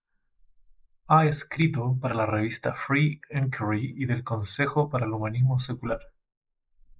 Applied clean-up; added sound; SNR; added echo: neural mask model Resemble Enhance denoiser.